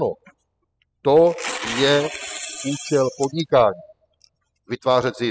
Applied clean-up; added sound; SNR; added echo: classical method spectral subtraction.